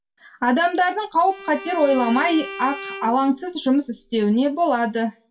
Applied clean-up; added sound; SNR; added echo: none; Bowed string instrument; 14 dB; reverberation time 0.2 s.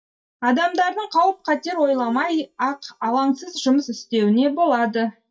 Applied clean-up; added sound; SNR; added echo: neural mask model DeepFilterNet 3.